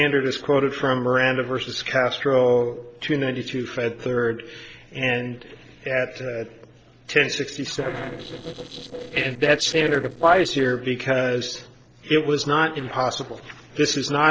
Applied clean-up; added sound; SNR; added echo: neural separator model SepFormer DNS4.